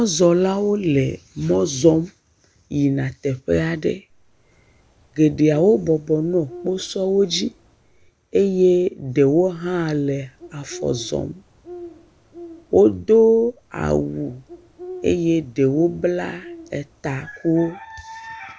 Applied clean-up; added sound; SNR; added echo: none; Bird; 20 dB; none.